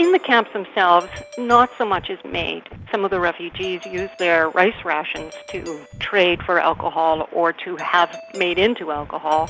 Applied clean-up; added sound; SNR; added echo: none; Breathing + Doorbell; 19 dB; none.